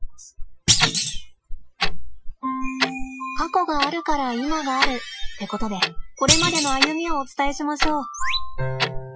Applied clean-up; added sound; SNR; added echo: classical method Wiener filter.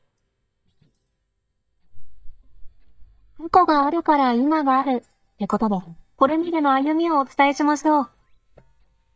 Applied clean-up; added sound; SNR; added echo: neural mask model DeepFilterNet 3.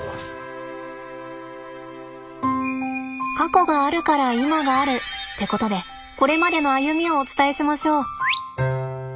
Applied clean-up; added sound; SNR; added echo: none; none; none; none.